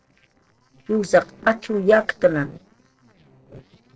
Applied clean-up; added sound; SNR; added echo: neural separator model SepFormer DNS4.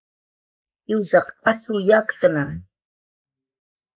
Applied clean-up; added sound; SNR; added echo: neural mask model Resemble Enhance denoiser.